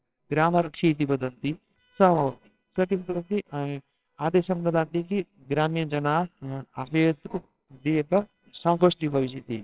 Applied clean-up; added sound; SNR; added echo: neural separator model SepFormer WHAMR!.